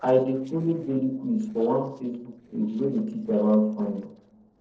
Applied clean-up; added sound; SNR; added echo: neural separator model SepFormer DNS4.